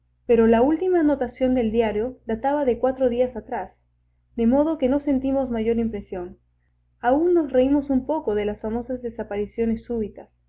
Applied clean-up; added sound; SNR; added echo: none; none; none; none.